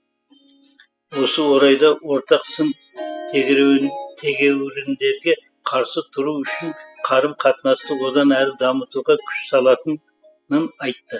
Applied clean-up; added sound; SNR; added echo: classical method spectral subtraction.